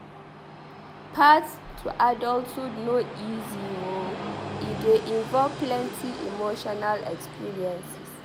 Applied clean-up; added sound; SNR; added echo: none; Train; 11 dB; none.